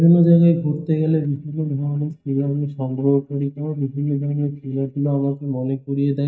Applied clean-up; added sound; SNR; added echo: neural mask model DeepFilterNet 3.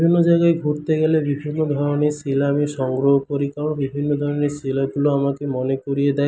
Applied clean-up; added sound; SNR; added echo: none; none; none; none.